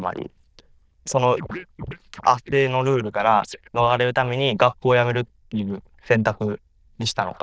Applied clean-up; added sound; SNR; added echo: neural diffusion model UNIVERSE++.